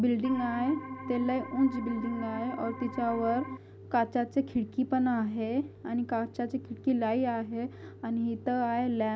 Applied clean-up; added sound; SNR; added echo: none; Organ; 10 dB; none.